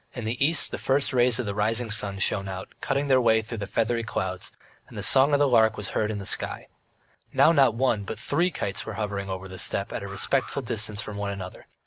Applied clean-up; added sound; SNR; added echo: none; Alarm; 19 dB; none.